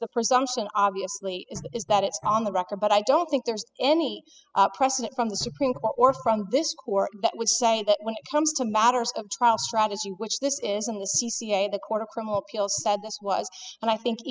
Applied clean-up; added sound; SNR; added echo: classical method spectral subtraction.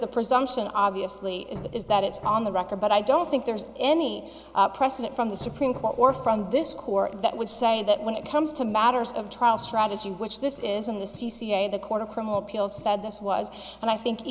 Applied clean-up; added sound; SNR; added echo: none; Knock; 20 dB; none.